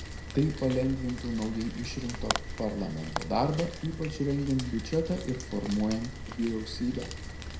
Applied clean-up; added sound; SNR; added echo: none; Rain; 7 dB; reverberation time 0.4 s.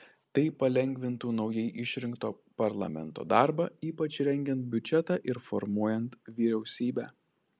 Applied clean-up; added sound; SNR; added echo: none; none; none; none.